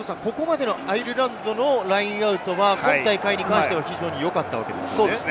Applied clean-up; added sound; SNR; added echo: none; Toilet flush / Gurgling; 20 dB; none.